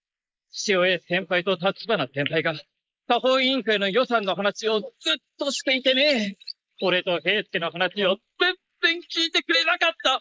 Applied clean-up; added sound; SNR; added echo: neural mask model Resemble Enhance denoiser.